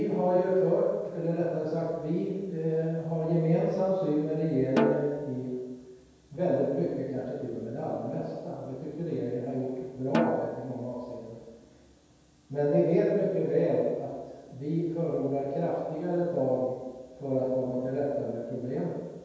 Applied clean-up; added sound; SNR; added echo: none; Snare drum; 5 dB; reverberation time 1.2 s.